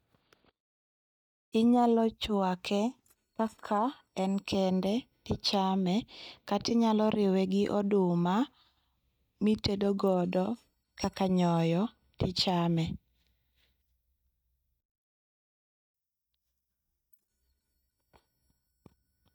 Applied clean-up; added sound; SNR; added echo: neural mask model DeepFilterNet 3.